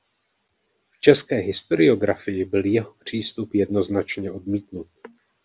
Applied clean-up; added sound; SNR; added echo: none; none; none; none.